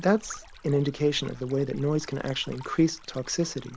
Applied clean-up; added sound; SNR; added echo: none; Stream; 19 dB; none.